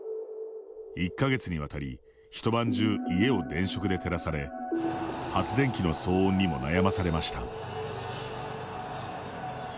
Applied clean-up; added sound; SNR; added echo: none; none; none; none.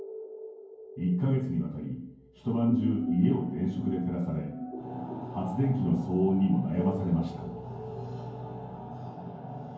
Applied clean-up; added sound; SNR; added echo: none; none; none; reverberation time 0.9 s.